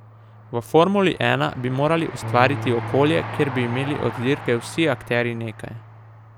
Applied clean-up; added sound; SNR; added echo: none; Train + Bass guitar; 11 dB; none.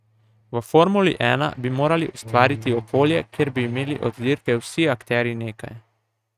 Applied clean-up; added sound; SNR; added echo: neural mask model RNNoise.